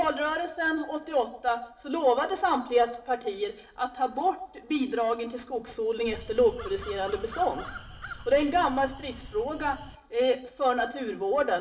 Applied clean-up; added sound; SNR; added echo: none; Crow; 14 dB; reverberation time 0.8 s.